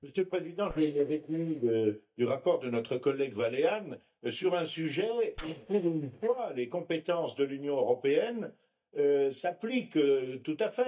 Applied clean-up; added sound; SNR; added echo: neural mask model DeepFilterNet 3.